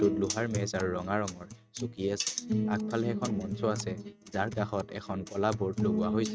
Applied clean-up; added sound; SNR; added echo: neural mask model RNNoise.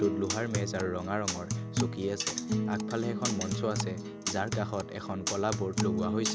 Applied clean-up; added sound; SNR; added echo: none; Acoustic guitar; -1 dB; none.